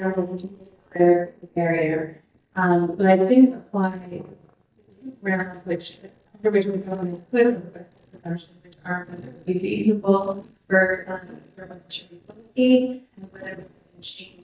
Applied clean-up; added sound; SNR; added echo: neural mask model DeepFilterNet 3.